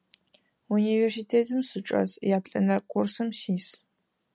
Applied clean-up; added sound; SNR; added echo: none; none; none; none.